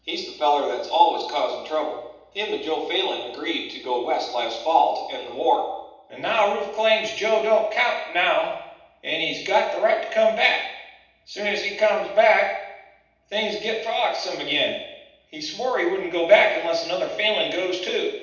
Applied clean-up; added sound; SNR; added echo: none; none; none; reverberation time 0.8 s.